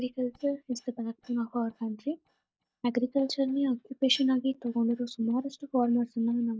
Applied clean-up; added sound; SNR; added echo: neural mask model DeepFilterNet 3.